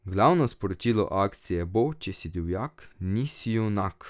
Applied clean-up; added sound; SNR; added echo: none; none; none; none.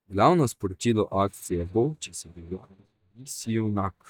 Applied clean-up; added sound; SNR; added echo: neural mask model DeepFilterNet 3.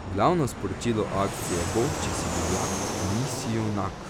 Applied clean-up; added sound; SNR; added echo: none; Fixed-wing aircraft, airplane; 3 dB; none.